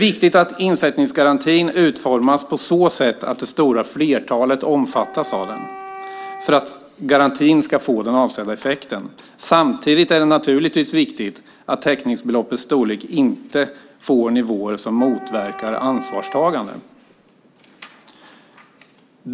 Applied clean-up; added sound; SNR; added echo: none; Wind instrument, woodwind instrument; 16 dB; none.